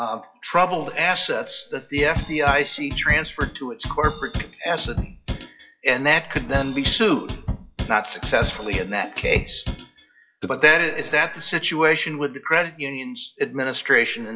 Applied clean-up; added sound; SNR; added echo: classical method WPE with log-MMSE.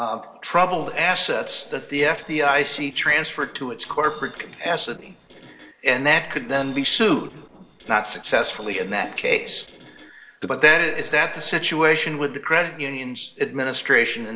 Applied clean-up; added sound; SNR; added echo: neural separator model SepFormer DNS4.